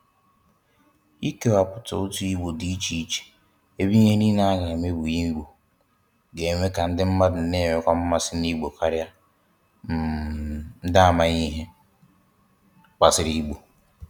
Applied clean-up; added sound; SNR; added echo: none; none; none; none.